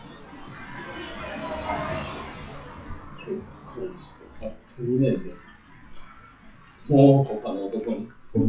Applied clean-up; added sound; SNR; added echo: classical method WPE with log-MMSE.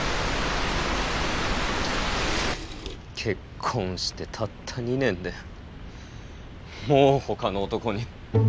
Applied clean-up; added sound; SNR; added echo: none; none; none; none.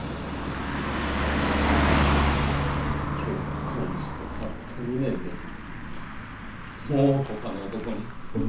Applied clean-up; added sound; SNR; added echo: none; Car passing by; -3 dB; reverberation time 0.9 s.